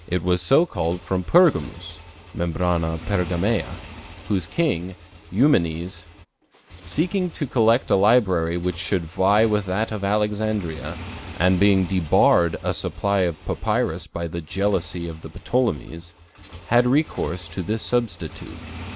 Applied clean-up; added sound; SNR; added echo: none; Motorcycle / Engine; 18 dB; none.